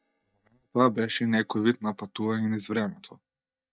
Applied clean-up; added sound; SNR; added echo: neural mask model DeepFilterNet 3.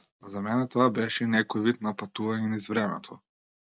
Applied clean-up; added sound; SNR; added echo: none; none; none; none.